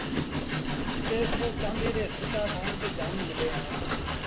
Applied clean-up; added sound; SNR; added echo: none; Train; -4 dB; none.